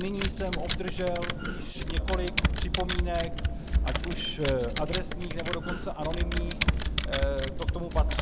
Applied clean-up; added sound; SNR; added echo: none; Computer keyboard; -5 dB; none.